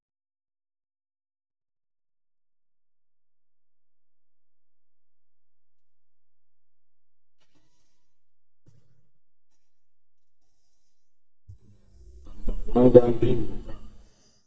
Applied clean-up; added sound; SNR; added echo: neural mask model DeepFilterNet 3.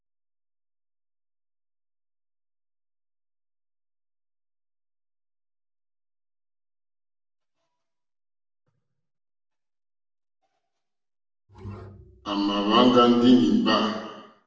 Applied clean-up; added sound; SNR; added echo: none; Bowed string instrument; 15 dB; reverberation time 1.0 s.